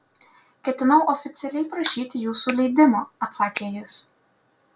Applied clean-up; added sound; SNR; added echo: none; Finger snapping; 11 dB; none.